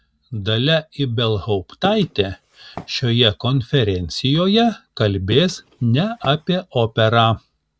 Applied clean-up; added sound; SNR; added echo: none; Walk, footsteps; 17 dB; none.